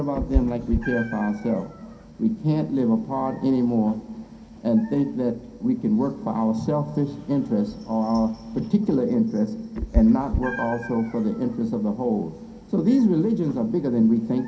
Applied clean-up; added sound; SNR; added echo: none; Meow; 11 dB; reverberation time 0.3 s.